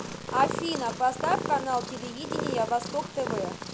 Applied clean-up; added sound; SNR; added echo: none; Purr; 5 dB; none.